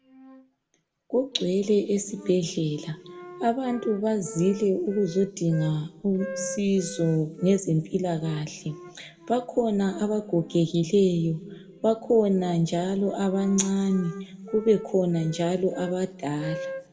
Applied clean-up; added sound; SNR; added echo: none; Wind instrument, woodwind instrument; 17 dB; reverberation time 1.1 s.